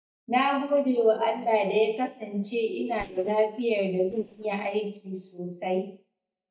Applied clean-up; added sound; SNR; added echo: neural mask model DeepFilterNet 3.